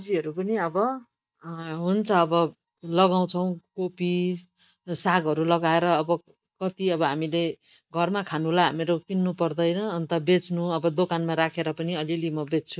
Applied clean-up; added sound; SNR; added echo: neural mask model DeepFilterNet 3.